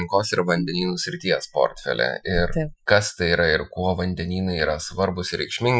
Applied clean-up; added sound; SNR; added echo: classical method Wiener filter.